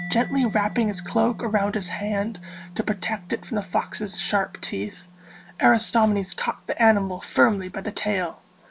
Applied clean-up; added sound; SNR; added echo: none; Mallet percussion; 16 dB; none.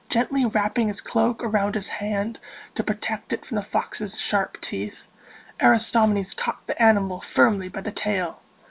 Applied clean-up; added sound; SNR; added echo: none; none; none; none.